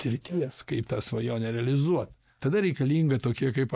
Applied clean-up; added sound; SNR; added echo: neural mask model DeepFilterNet 3.